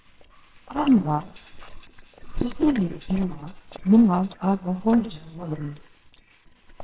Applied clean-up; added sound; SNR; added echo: neural separator model SepFormer WHAMR!.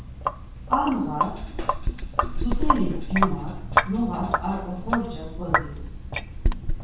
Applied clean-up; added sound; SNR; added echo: none; Sink (filling or washing); -4 dB; reverberation time 0.6 s.